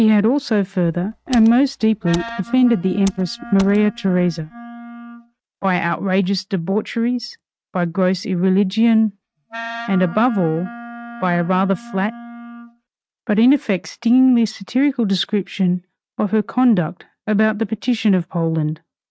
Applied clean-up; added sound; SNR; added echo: neural mask model RNNoise.